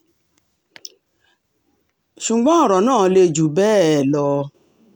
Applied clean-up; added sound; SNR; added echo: none; none; none; none.